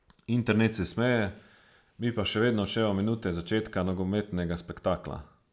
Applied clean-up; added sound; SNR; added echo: none; none; none; none.